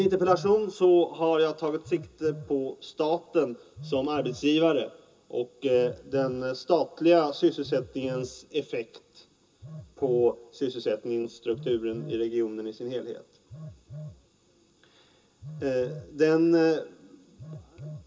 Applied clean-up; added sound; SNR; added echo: none; Telephone; 18 dB; reverberation time 0.2 s.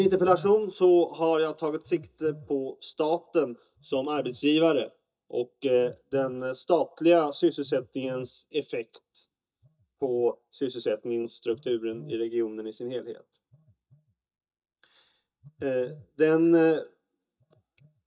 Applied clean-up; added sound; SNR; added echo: neural mask model DeepFilterNet 3.